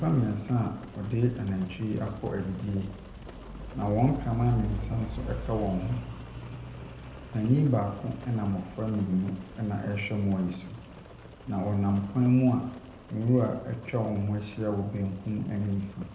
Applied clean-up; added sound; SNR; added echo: none; Rain; 12 dB; reverberation time 0.7 s.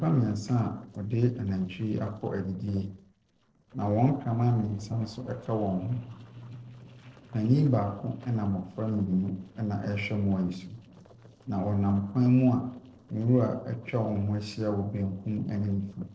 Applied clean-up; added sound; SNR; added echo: neural separator model SepFormer DNS4.